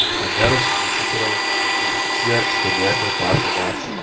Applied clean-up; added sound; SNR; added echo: none; Domestic sounds, home sounds; -5 dB; reverberation time 0.2 s.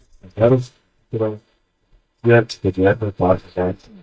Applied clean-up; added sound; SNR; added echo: neural mask model DeepFilterNet 3.